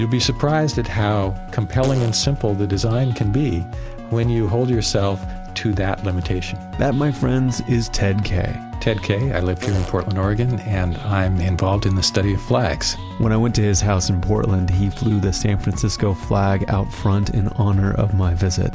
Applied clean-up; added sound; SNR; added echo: none; Fart; 18 dB; none.